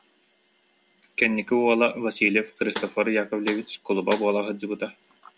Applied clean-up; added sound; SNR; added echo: none; Snare drum; 11 dB; none.